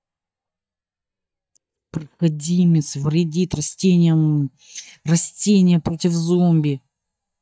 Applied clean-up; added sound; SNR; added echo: neural mask model DeepFilterNet 3.